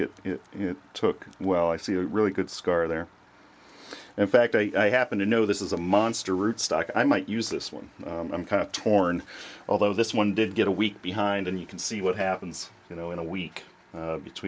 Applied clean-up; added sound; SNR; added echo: none; none; none; none.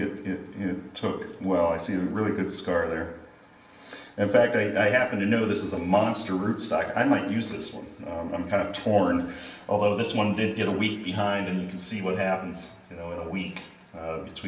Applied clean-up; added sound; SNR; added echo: none; none; none; reverberation time 0.9 s.